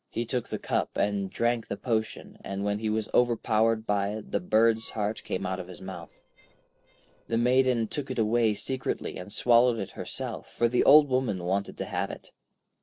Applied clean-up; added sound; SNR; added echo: neural separator model SepFormer DNS4.